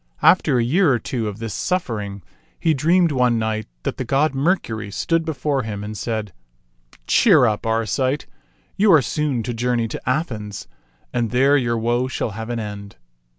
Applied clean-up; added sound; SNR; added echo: none; none; none; none.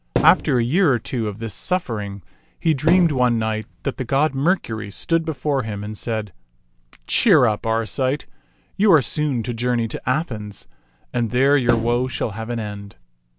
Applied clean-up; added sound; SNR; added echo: none; Thump, thud; 7 dB; none.